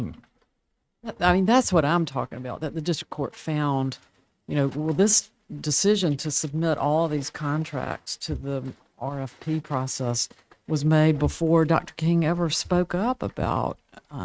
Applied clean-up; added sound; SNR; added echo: neural mask model RNNoise.